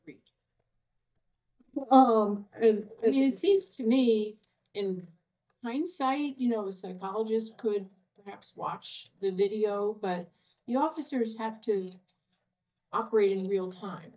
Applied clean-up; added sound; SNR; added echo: neural mask model DeepFilterNet 3.